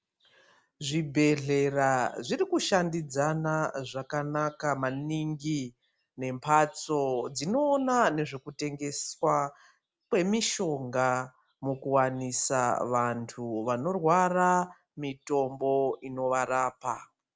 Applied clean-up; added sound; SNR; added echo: none; none; none; none.